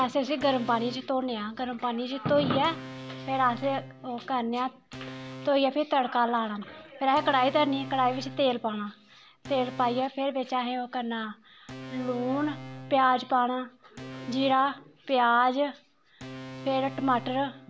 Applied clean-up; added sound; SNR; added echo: none; Organ; 16 dB; none.